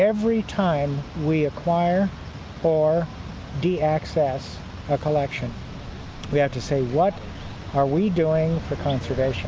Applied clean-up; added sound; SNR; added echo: none; none; none; none.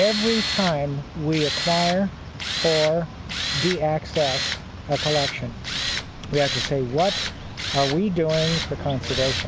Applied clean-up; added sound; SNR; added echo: none; Tools; 5 dB; none.